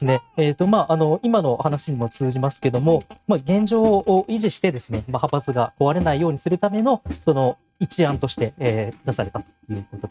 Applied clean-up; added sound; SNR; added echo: neural mask model RNNoise.